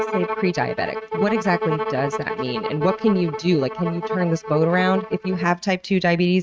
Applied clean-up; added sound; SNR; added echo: neural mask model RNNoise.